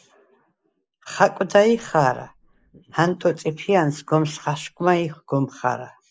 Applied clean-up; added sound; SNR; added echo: neural mask model Resemble Enhance denoiser.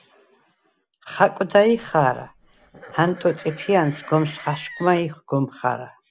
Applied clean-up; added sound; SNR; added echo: none; Livestock, farm animals, working animals; 19 dB; none.